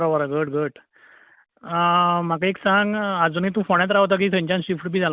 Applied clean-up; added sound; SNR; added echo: none; none; none; none.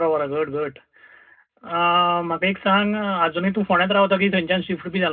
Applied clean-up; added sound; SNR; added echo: none; none; none; reverberation time 0.2 s.